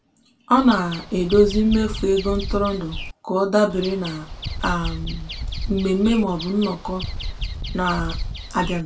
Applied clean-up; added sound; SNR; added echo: none; Bird vocalization, bird call, bird song; 7 dB; reverberation time 0.2 s.